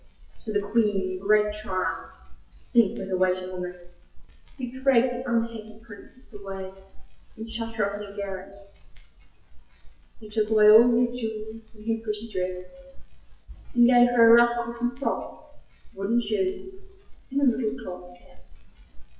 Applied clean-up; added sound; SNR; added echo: classical method WPE with log-MMSE.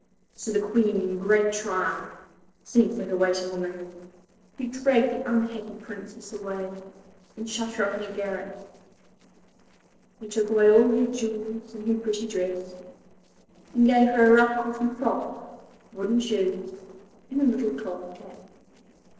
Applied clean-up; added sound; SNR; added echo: neural separator model SepFormer DNS4.